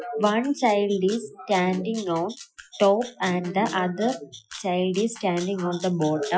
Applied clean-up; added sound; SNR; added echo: classical method Wiener filter.